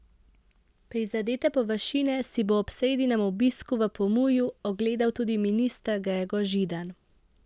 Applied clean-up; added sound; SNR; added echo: none; none; none; none.